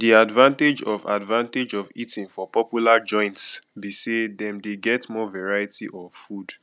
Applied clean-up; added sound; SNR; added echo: none; none; none; none.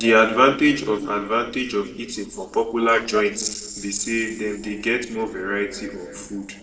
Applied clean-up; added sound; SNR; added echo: neural separator model SepFormer DNS4.